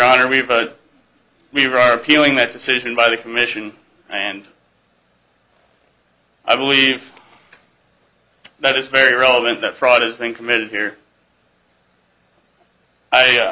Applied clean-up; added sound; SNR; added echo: none; none; none; none.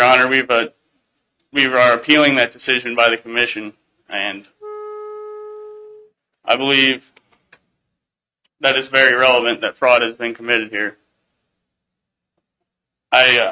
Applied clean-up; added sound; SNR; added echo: neural mask model RNNoise.